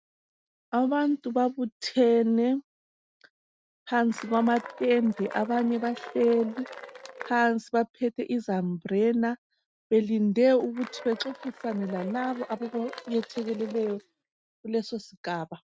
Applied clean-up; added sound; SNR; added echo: neural mask model RNNoise.